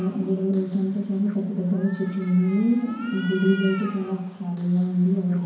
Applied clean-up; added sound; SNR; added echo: none; Cat; 18 dB; reverberation time 0.9 s.